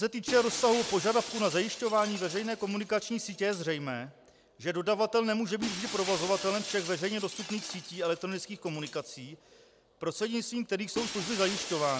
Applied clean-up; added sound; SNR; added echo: none; Shatter; 10 dB; none.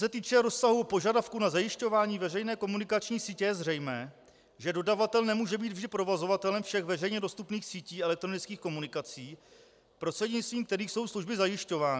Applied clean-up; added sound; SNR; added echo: none; none; none; none.